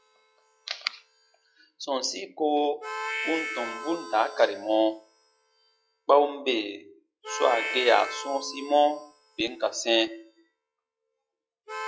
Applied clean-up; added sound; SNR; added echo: classical method log-MMSE.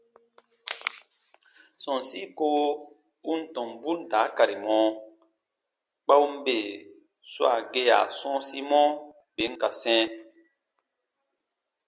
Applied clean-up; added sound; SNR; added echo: none; none; none; none.